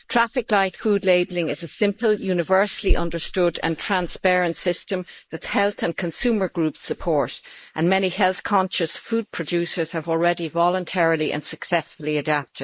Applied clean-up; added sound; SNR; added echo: neural mask model Resemble Enhance denoiser.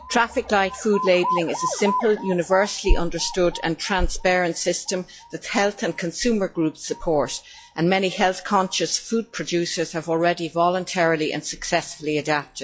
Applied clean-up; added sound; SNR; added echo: classical method log-MMSE.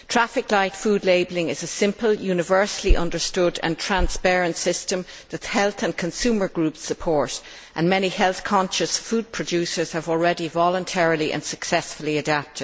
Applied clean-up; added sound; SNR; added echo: none; none; none; none.